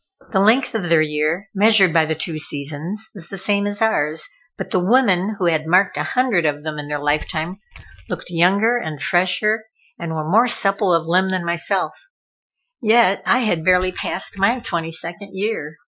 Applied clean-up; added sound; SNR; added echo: classical method Wiener filter.